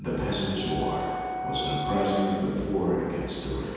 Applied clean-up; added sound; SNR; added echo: none; Wind instrument, woodwind instrument; 7 dB; reverberation time 2.1 s.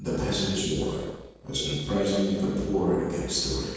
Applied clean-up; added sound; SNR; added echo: neural separator model SepFormer DNS4.